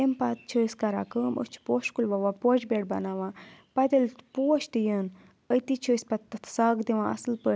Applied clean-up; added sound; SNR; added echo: none; none; none; none.